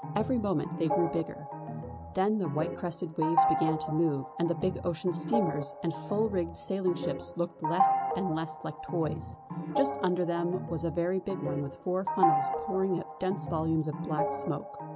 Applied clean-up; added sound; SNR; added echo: none; Organ; 2 dB; none.